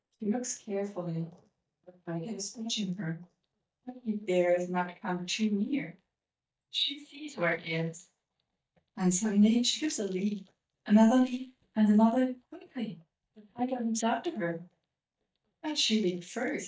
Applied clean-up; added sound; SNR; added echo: neural mask model DeepFilterNet 3.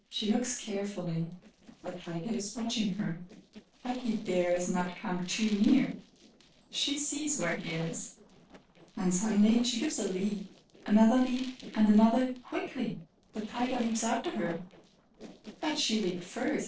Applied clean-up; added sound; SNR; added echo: neural separator model SepFormer DNS4.